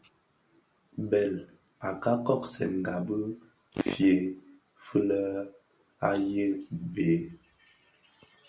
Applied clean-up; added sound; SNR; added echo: none; none; none; none.